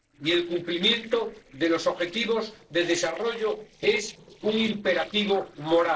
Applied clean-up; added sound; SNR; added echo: neural separator model SepFormer DNS4.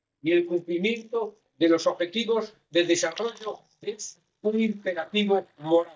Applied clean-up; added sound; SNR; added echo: neural mask model DeepFilterNet 3.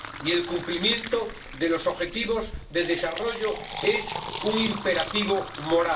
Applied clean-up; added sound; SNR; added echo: none; Fill (with liquid); 8 dB; reverberation time 0.3 s.